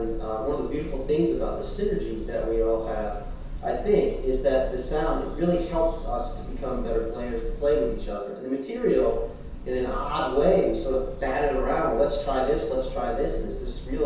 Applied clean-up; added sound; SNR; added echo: none; Bird / Breathing; 7 dB; reverberation time 0.7 s.